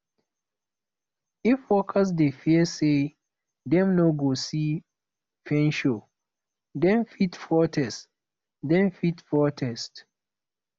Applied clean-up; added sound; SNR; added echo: none; none; none; none.